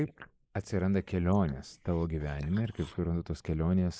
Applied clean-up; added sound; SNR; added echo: neural mask model Resemble Enhance denoiser.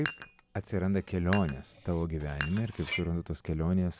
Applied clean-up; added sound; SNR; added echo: none; Cutlery, silverware + Dishes, pots, and pans; 10 dB; none.